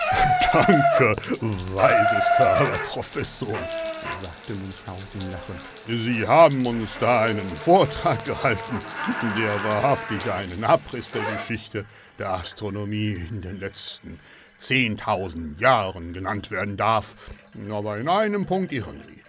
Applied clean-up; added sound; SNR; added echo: none; Bathtub (filling or washing) / Water tap, faucet; 4 dB; none.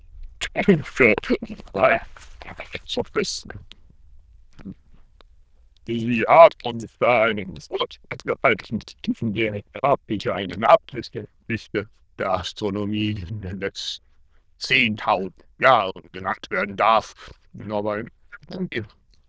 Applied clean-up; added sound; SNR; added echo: neural diffusion model UNIVERSE++.